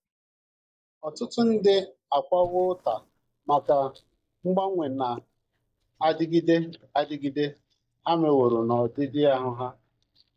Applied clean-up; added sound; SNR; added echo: neural mask model DeepFilterNet 3.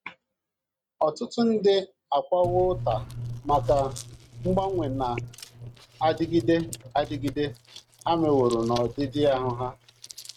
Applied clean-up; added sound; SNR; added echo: neural mask model RNNoise.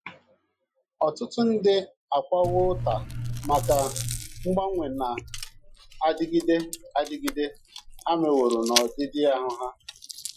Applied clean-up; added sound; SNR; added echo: classical method Wiener filter.